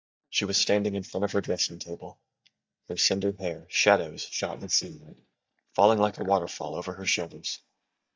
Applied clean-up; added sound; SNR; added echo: neural mask model DeepFilterNet 3.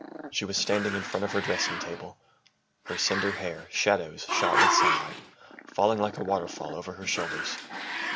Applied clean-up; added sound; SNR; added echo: none; Growling; 1 dB; none.